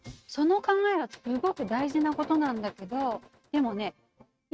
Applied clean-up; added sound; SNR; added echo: neural mask model RNNoise.